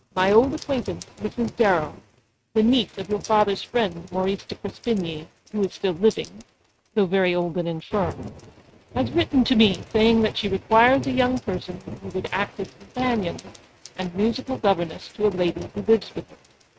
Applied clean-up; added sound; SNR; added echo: neural mask model RNNoise.